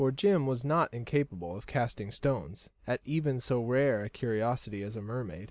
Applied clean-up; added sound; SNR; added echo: none; none; none; none.